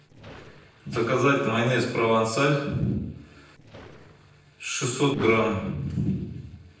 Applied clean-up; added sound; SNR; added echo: neural separator model SepFormer DNS4.